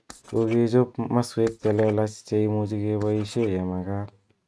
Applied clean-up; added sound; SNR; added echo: neural mask model RNNoise.